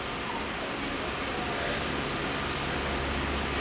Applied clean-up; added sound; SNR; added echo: none; none; none; none.